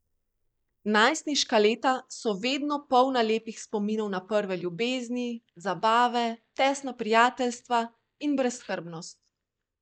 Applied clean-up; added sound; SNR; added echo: neural mask model DeepFilterNet 3.